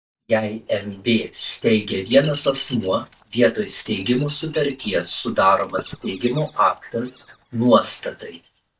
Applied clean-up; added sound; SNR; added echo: neural mask model DeepFilterNet 3.